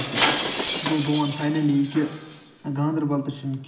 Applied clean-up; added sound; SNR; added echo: none; Shatter; 1 dB; reverberation time 1.1 s.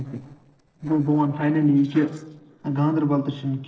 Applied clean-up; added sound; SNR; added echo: neural separator model SepFormer DNS4.